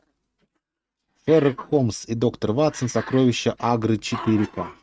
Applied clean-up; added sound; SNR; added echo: neural mask model RNNoise.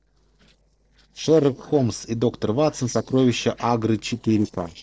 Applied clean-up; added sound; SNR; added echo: neural separator model SepFormer DNS4.